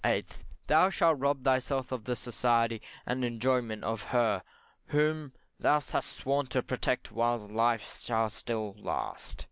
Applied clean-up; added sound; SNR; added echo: none; none; none; none.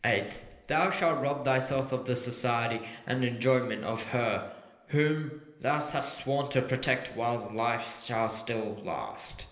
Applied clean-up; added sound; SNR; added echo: none; none; none; reverberation time 0.8 s.